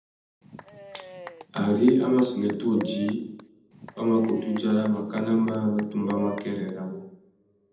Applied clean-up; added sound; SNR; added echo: none; Applause / Cheering / Clapping; 16 dB; reverberation time 0.8 s.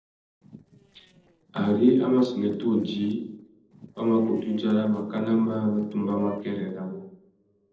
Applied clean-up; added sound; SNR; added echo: neural separator model SepFormer DNS4.